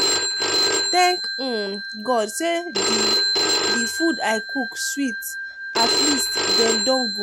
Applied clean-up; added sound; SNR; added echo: none; Telephone; -3 dB; none.